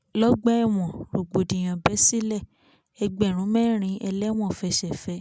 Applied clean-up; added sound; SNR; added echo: none; none; none; none.